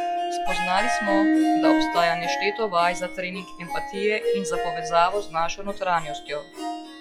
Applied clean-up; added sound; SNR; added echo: classical method log-MMSE.